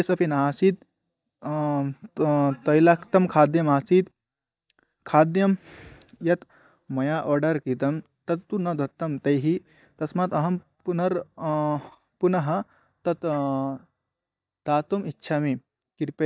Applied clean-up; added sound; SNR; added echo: neural mask model DeepFilterNet 3.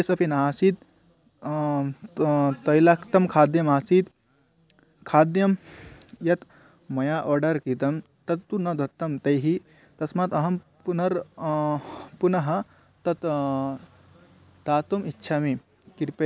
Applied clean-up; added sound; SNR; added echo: none; none; none; none.